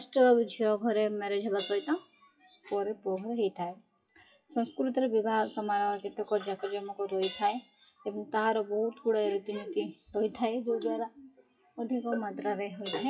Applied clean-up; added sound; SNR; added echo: classical method WPE with log-MMSE.